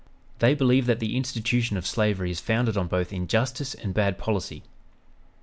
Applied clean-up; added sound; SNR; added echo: none; none; none; none.